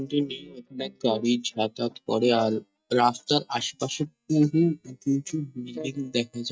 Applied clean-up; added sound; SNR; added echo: neural mask model DeepFilterNet 3.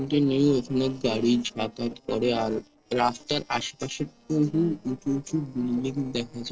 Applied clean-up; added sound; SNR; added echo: neural separator model SepFormer DNS4.